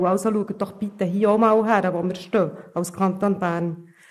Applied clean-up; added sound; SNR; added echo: neural mask model Resemble Enhance denoiser.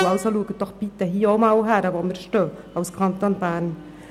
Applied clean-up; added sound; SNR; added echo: none; Train; 15 dB; none.